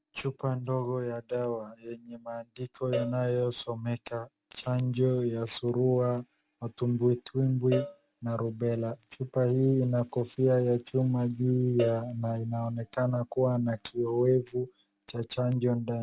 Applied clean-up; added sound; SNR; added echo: none; Cowbell; 12 dB; none.